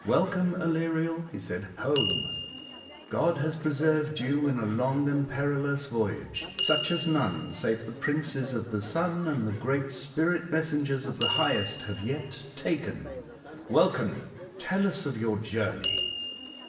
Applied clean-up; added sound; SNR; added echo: none; Door / Bell; 6 dB; reverberation time 1.1 s.